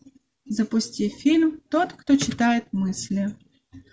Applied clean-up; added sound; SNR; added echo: none; none; none; none.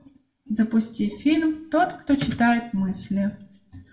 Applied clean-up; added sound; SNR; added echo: none; none; none; reverberation time 0.5 s.